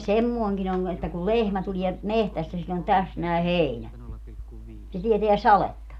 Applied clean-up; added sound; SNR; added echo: none; none; none; none.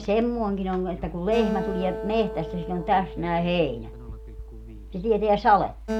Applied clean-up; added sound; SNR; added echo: none; Acoustic guitar; 10 dB; none.